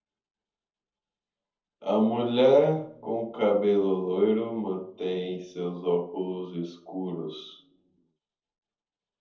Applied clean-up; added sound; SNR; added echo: none; none; none; reverberation time 0.7 s.